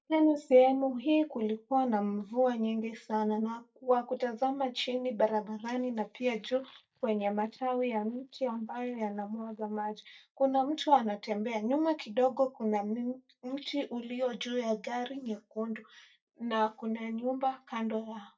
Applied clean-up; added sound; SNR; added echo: neural mask model DeepFilterNet 3.